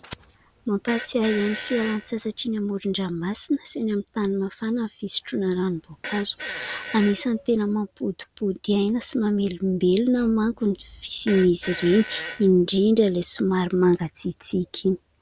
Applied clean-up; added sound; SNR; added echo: none; Fart; 13 dB; none.